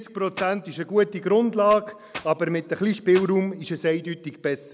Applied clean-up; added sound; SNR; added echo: none; Clapping; 16 dB; none.